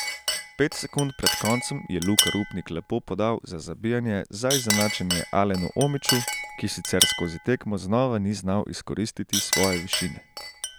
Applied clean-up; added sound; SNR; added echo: none; Chink, clink; 3 dB; none.